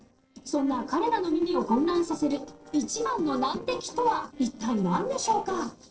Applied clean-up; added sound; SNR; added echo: neural separator model SepFormer DNS4.